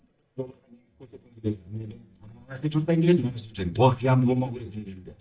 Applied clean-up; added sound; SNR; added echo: neural mask model DeepFilterNet 3.